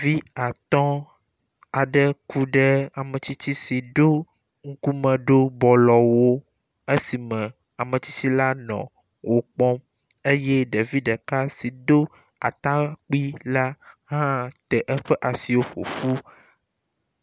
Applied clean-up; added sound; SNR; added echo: none; none; none; none.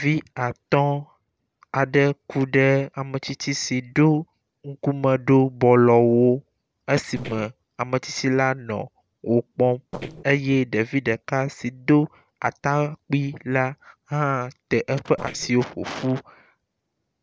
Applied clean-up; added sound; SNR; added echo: neural separator model SepFormer DNS4.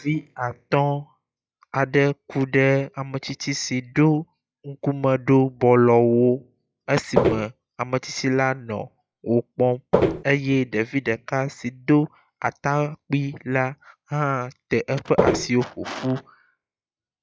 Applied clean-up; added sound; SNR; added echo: classical method log-MMSE.